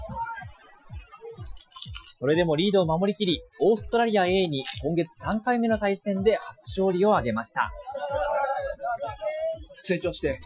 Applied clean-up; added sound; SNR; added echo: classical method Wiener filter.